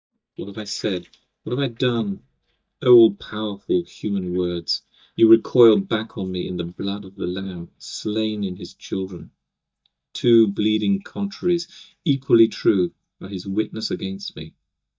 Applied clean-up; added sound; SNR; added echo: neural mask model DeepFilterNet 3.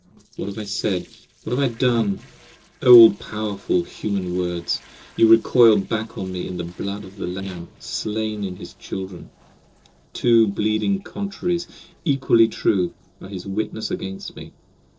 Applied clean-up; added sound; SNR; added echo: neural separator model SepFormer DNS4.